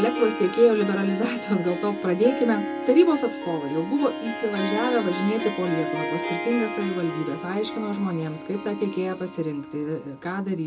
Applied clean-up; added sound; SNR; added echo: none; Harp; 7 dB; reverberation time 0.2 s.